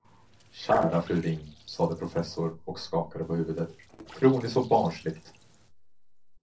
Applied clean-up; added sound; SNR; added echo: neural separator model SepFormer DNS4.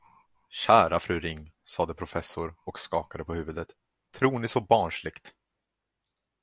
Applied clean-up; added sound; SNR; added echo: none; none; none; none.